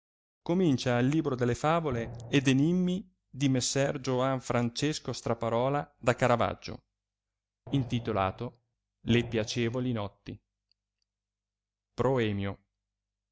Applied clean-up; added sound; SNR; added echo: neural mask model RNNoise.